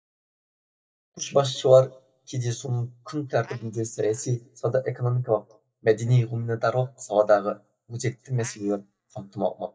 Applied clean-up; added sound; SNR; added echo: neural mask model DeepFilterNet 3.